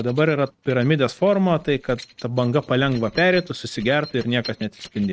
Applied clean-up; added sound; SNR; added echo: neural mask model RNNoise.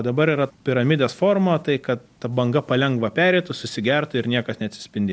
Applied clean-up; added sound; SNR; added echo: none; none; none; none.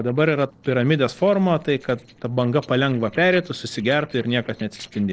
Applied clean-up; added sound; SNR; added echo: neural separator model SepFormer DNS4.